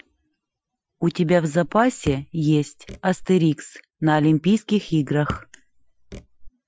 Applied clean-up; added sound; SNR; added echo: classical method Wiener filter.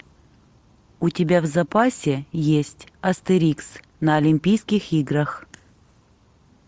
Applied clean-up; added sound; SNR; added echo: none; none; none; none.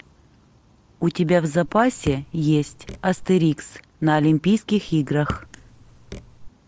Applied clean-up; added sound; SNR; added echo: none; Raindrop / Drip; 14 dB; none.